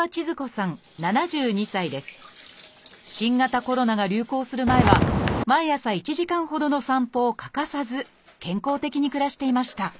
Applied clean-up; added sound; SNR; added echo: none; Walk, footsteps; -5 dB; none.